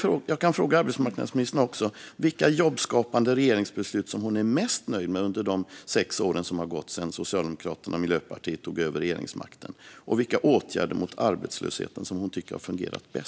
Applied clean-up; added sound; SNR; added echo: none; none; none; none.